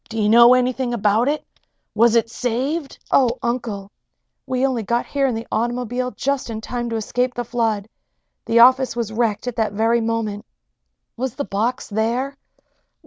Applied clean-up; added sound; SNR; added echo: none; none; none; none.